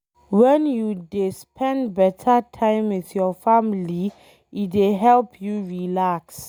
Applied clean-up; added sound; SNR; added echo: none; none; none; none.